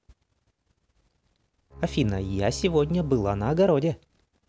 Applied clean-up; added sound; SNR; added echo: none; Bowed string instrument; 13 dB; none.